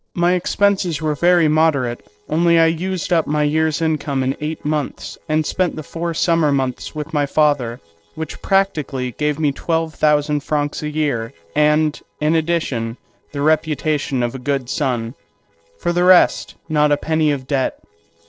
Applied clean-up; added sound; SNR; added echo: neural separator model SepFormer DNS4.